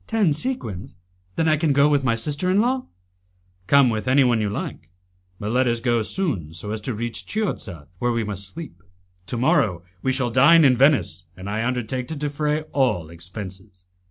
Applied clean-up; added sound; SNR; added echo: none; none; none; none.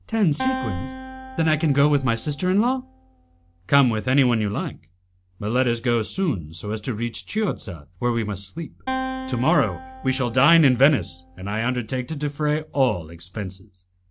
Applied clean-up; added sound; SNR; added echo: none; Acoustic guitar; 11 dB; none.